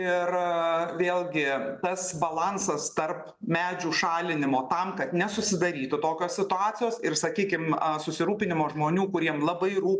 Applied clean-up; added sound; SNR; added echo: none; none; none; none.